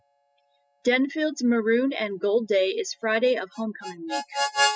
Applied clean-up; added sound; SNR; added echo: classical method spectral subtraction.